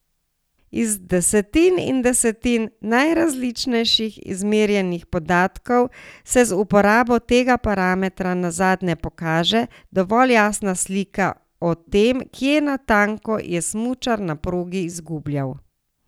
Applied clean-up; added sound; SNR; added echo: none; none; none; none.